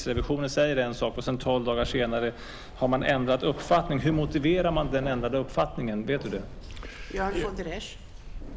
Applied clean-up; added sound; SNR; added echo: none; Keys jangling; 11 dB; none.